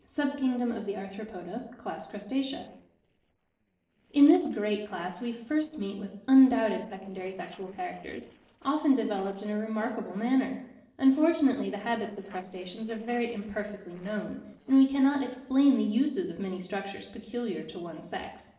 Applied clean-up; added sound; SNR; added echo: neural separator model SepFormer DNS4.